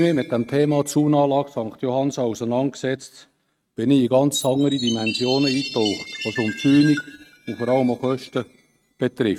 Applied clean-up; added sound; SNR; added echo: neural mask model RNNoise.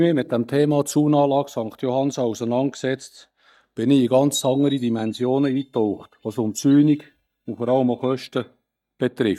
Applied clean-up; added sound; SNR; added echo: neural mask model DeepFilterNet 3.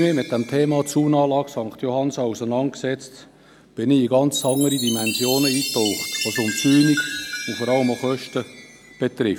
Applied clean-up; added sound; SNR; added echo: none; Chime; 9 dB; none.